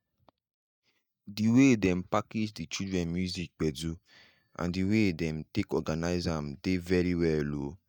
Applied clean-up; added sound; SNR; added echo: neural mask model DeepFilterNet 3.